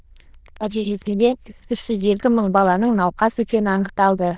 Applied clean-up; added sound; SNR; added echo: neural diffusion model UNIVERSE++.